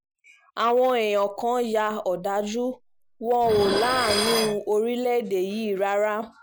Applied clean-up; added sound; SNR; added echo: none; Dishes, pots, and pans; 7 dB; none.